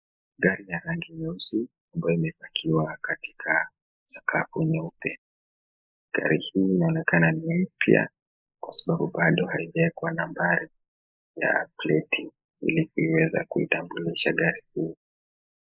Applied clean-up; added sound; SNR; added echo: neural mask model Resemble Enhance denoiser.